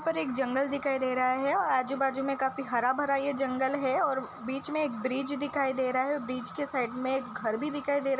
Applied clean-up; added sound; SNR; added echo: none; none; none; none.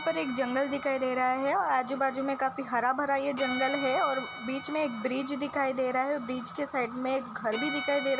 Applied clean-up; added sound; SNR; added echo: none; Bowed string instrument; 13 dB; none.